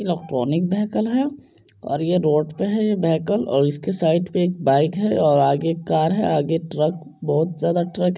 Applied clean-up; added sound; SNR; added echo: none; none; none; none.